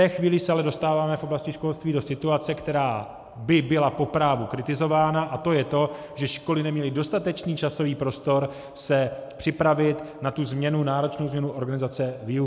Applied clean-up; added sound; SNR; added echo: none; none; none; none.